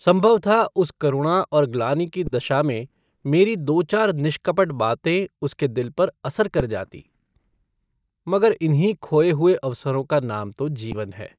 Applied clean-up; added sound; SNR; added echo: neural mask model DeepFilterNet 3.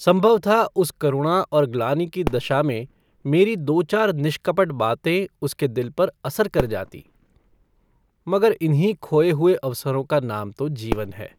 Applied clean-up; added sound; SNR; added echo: none; Fireworks; 16 dB; none.